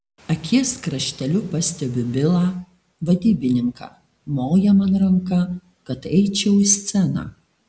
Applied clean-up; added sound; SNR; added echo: none; none; none; none.